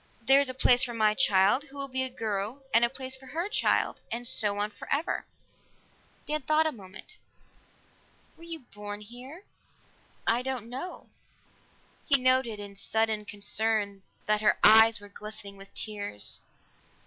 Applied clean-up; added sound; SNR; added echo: none; none; none; none.